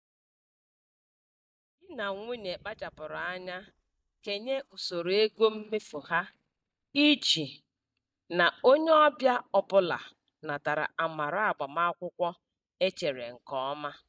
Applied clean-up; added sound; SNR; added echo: neural mask model DeepFilterNet 3.